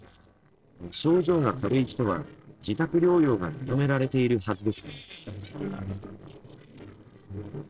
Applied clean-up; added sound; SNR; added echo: neural separator model SepFormer DNS4.